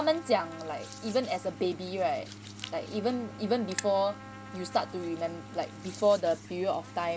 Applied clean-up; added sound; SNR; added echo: none; Trumpet + Hands; 16 dB; none.